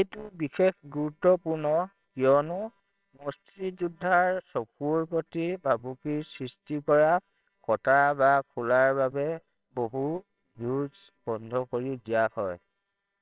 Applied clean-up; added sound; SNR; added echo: neural separator model SepFormer WHAMR!.